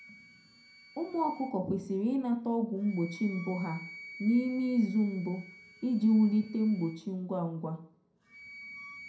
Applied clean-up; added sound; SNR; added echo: none; Wind instrument, woodwind instrument; 20 dB; reverberation time 0.4 s.